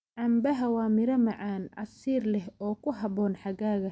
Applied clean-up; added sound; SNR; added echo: none; none; none; none.